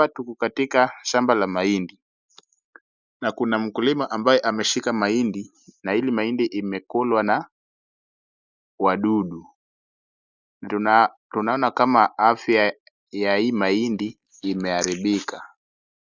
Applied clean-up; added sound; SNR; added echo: neural mask model Resemble Enhance denoiser.